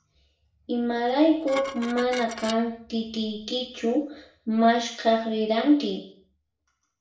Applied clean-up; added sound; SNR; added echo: none; Dishes, pots, and pans; 12 dB; reverberation time 0.5 s.